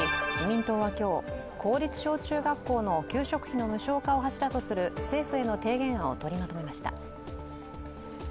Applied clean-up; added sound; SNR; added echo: none; none; none; none.